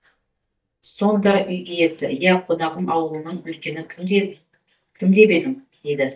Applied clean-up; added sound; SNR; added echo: neural mask model DeepFilterNet 3.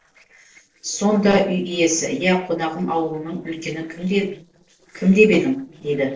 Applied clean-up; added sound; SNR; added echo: neural separator model SepFormer DNS4.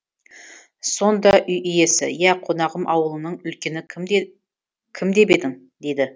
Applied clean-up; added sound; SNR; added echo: none; none; none; none.